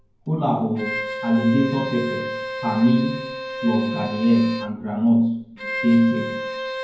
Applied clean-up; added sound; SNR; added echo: none; Bowed string instrument; 9 dB; reverberation time 0.9 s.